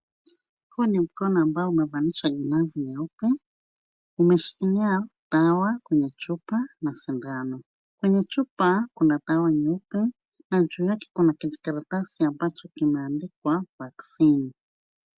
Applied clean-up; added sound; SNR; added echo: none; none; none; none.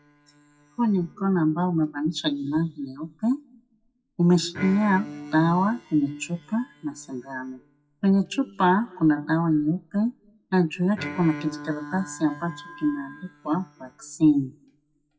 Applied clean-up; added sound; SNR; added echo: classical method WPE with log-MMSE.